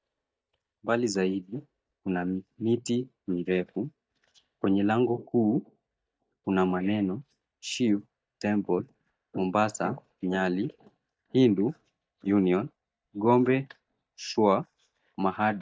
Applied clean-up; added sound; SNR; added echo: neural mask model DeepFilterNet 3.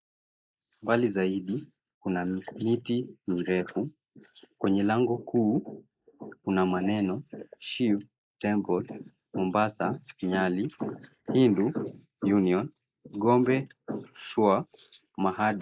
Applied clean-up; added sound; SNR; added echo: neural mask model Resemble Enhance denoiser.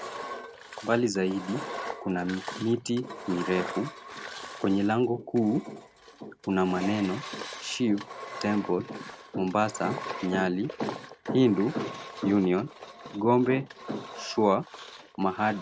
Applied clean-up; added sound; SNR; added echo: none; Engine; 13 dB; none.